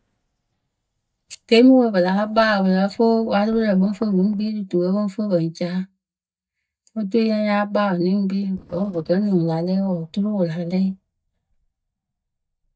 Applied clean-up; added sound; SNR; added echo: neural mask model DeepFilterNet 3.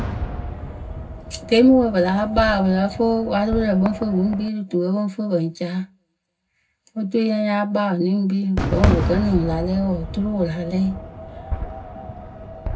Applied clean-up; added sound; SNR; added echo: none; Fireworks; 7 dB; reverberation time 0.3 s.